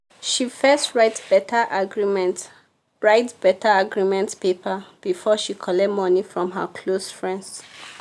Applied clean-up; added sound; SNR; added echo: none; none; none; none.